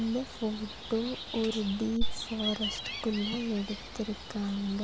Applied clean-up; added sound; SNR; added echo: none; Gull, seagull; 3 dB; none.